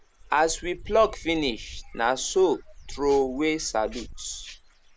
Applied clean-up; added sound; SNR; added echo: none; Bird / Dog; 16 dB; none.